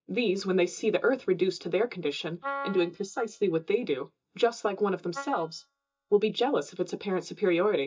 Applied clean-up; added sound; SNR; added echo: neural mask model DeepFilterNet 3.